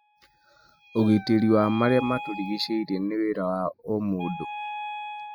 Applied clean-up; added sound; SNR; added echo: classical method spectral subtraction.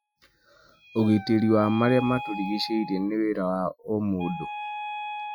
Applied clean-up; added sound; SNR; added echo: classical method Wiener filter.